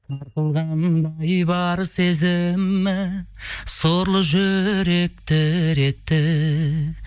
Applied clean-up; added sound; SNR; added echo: neural mask model DeepFilterNet 3.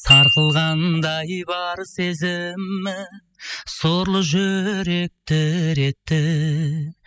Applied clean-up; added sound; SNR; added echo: classical method spectral subtraction.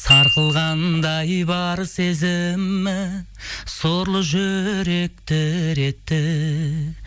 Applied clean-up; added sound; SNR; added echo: none; Glockenspiel; 3 dB; none.